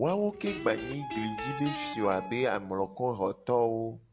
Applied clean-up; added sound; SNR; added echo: none; Guitar + Wind instrument, woodwind instrument; 10 dB; none.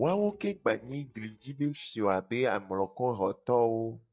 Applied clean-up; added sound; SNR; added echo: neural mask model DeepFilterNet 3.